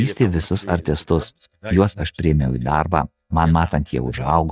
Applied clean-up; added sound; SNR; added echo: neural mask model DeepFilterNet 3.